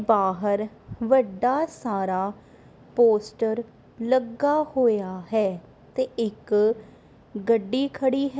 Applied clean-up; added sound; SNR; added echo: none; none; none; none.